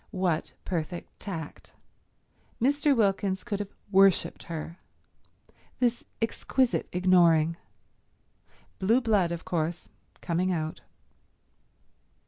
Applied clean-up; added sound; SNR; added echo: none; none; none; none.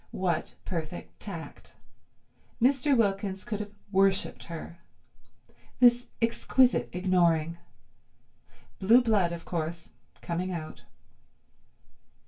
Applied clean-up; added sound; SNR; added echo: none; none; none; reverberation time 0.2 s.